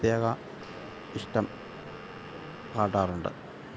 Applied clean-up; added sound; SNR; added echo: none; Telephone; 17 dB; none.